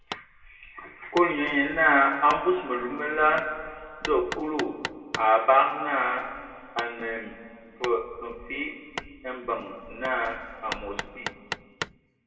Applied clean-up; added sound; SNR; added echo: none; Hammer; 14 dB; reverberation time 2.0 s.